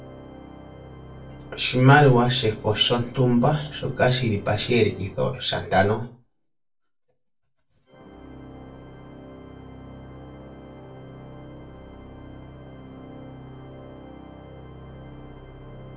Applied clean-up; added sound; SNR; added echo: none; Organ; 17 dB; reverberation time 0.2 s.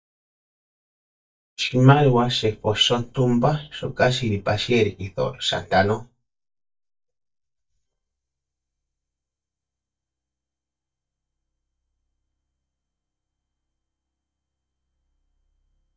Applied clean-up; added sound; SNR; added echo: neural mask model DeepFilterNet 3.